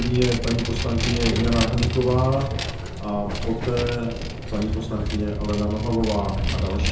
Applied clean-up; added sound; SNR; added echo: none; Vehicle; 1 dB; reverberation time 0.5 s.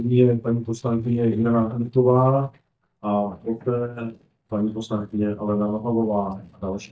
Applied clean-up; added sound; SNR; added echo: neural mask model DeepFilterNet 3.